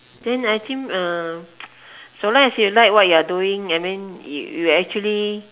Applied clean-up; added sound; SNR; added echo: none; none; none; none.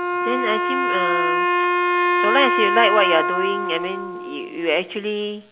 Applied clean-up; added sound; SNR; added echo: none; Wind instrument, woodwind instrument; -2 dB; none.